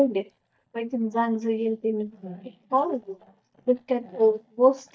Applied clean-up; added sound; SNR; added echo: neural mask model DeepFilterNet 3.